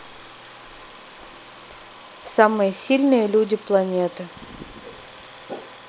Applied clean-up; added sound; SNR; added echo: none; none; none; none.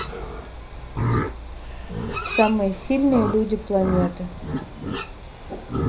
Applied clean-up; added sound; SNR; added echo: none; Livestock, farm animals, working animals; 3 dB; reverberation time 0.4 s.